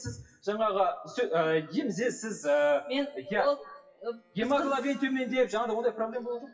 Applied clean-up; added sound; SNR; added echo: classical method WPE with log-MMSE.